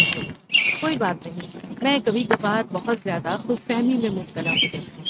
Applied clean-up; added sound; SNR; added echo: neural mask model RNNoise.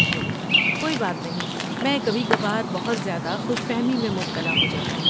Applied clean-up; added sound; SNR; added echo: none; Bird vocalization, bird call, bird song; -2 dB; none.